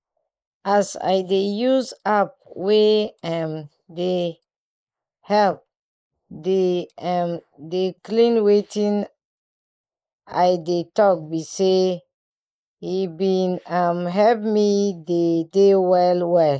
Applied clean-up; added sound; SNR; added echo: neural mask model Resemble Enhance denoiser.